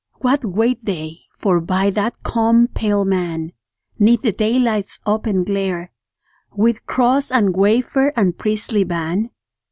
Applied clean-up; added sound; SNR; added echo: none; none; none; none.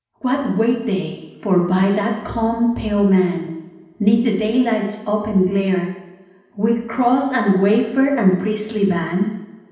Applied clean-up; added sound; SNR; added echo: none; none; none; reverberation time 0.9 s.